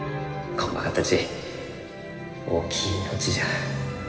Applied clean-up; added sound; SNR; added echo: none; none; none; reverberation time 2.4 s.